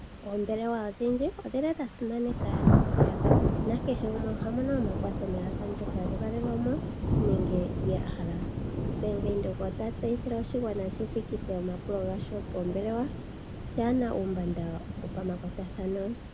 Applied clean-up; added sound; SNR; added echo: none; Thunder / Rain; -1 dB; none.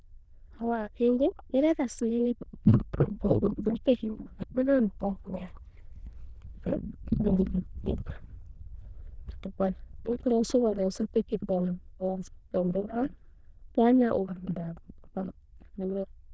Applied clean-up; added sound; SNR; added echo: neural diffusion model UNIVERSE++.